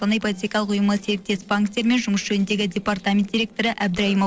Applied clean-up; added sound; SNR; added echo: neural separator model SepFormer DNS4.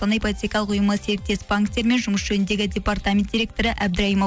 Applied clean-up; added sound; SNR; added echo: none; none; none; none.